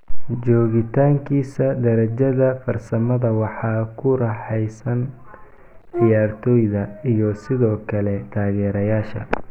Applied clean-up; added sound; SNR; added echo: none; Brass instrument; 11 dB; none.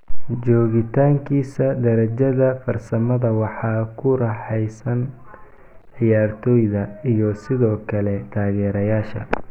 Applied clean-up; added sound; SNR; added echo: none; none; none; none.